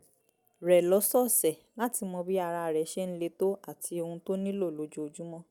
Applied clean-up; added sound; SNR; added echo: none; none; none; none.